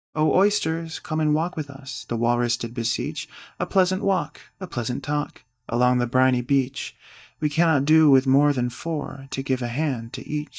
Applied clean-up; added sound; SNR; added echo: neural mask model DeepFilterNet 3.